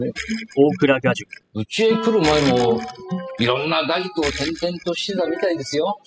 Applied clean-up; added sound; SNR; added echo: classical method spectral subtraction.